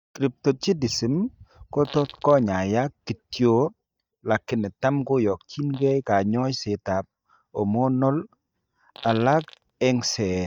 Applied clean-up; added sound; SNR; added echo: neural mask model DeepFilterNet 3.